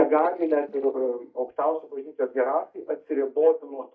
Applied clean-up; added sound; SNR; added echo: neural mask model DeepFilterNet 3.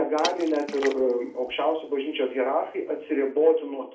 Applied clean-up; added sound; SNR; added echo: none; Water / Splash, splatter; 16 dB; reverberation time 0.4 s.